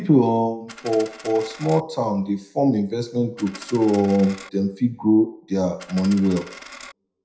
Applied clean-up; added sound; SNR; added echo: none; Coin (dropping); 18 dB; reverberation time 0.4 s.